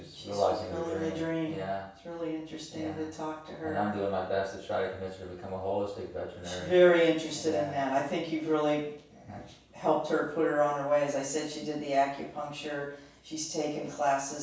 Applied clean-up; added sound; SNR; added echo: none; none; none; reverberation time 0.7 s.